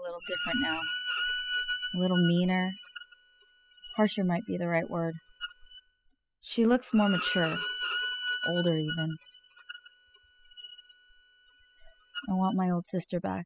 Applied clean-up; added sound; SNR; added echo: classical method spectral subtraction.